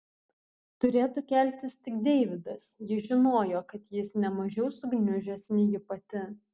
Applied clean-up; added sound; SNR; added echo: none; none; none; none.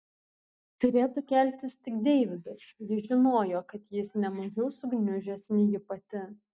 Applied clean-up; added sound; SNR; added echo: neural mask model DeepFilterNet 3.